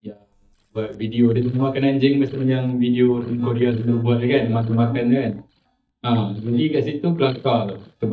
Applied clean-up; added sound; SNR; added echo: neural mask model DeepFilterNet 3.